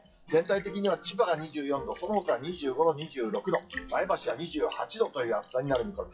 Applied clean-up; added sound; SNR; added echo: classical method WPE with log-MMSE.